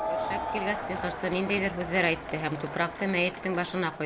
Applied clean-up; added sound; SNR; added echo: none; Crowd; 5 dB; none.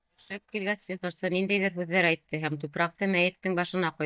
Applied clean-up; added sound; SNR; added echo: neural mask model DeepFilterNet 3.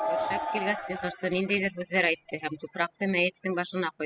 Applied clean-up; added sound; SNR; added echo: classical method spectral subtraction.